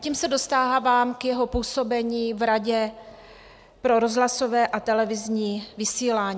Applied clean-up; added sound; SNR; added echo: none; none; none; none.